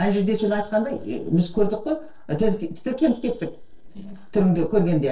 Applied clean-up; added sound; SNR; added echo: neural separator model SepFormer DNS4.